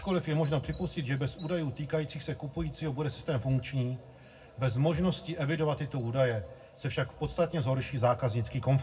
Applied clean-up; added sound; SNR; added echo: none; Bird vocalization, bird call, bird song; 3 dB; reverberation time 0.3 s.